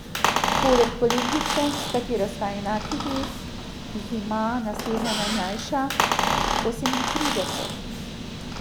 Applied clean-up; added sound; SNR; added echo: none; Squeak; -1 dB; none.